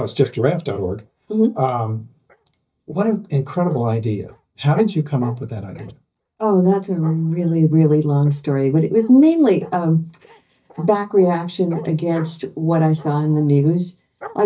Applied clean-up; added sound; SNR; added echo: neural mask model DeepFilterNet 3.